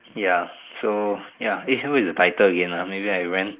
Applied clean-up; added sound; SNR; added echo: neural mask model Resemble Enhance denoiser.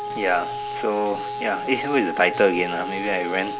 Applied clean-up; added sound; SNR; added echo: none; Wind instrument, woodwind instrument; 6 dB; none.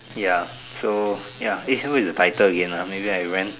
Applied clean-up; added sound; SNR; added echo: none; none; none; none.